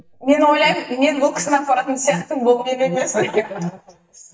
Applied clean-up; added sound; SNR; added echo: neural mask model DeepFilterNet 3.